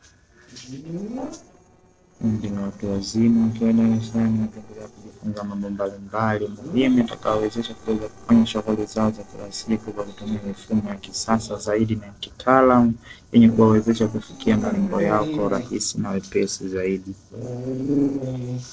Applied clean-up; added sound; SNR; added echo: neural separator model SepFormer DNS4.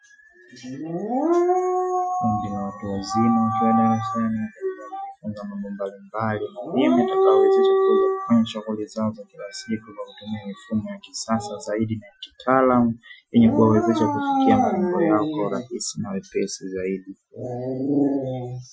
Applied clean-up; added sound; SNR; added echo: classical method Wiener filter.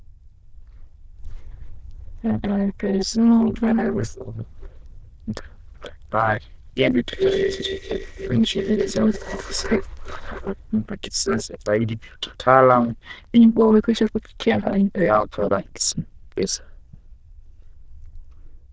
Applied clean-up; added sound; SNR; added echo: neural diffusion model UNIVERSE++.